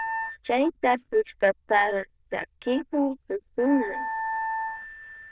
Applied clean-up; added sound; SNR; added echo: neural diffusion model UNIVERSE++.